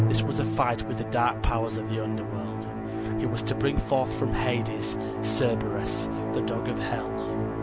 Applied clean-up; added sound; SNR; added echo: none; Musical instrument; -1 dB; none.